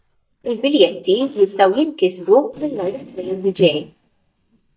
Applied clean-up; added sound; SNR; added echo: neural mask model DeepFilterNet 3.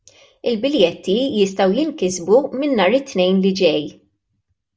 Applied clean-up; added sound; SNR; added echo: none; none; none; none.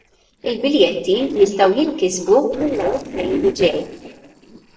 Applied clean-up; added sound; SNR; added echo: neural separator model SepFormer DNS4.